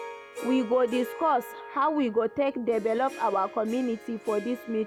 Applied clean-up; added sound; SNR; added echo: none; Harp; 14 dB; none.